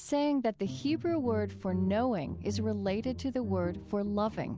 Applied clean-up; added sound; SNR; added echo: none; none; none; none.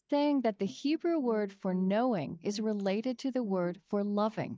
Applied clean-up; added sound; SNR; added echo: neural mask model DeepFilterNet 3.